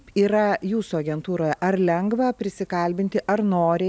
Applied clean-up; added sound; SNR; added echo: none; none; none; none.